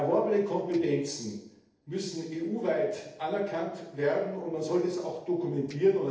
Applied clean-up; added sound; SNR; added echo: neural separator model SepFormer DNS4.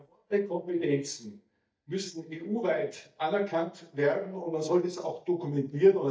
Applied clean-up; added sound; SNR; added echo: neural mask model DeepFilterNet 3.